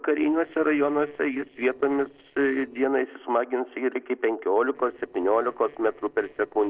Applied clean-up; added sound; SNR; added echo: neural separator model SepFormer DNS4.